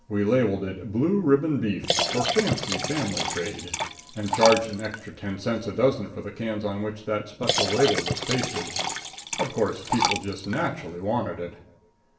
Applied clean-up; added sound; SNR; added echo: none; Liquid; 2 dB; reverberation time 0.8 s.